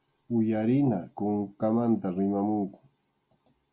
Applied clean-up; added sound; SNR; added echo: none; none; none; none.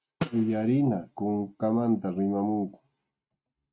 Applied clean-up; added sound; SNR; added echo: neural mask model RNNoise.